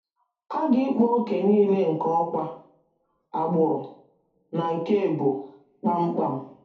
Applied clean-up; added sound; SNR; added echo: none; none; none; reverberation time 0.5 s.